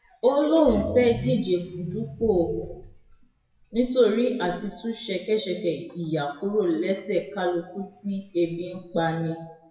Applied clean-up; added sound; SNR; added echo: classical method WPE with log-MMSE.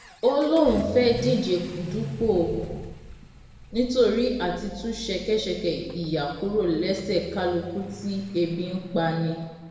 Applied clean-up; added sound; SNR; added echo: none; Accelerating, revving, vroom / Vehicle; 14 dB; reverberation time 1.1 s.